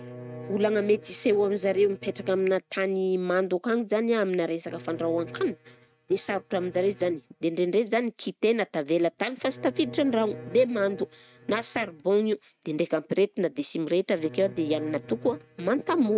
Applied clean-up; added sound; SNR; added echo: neural mask model RNNoise.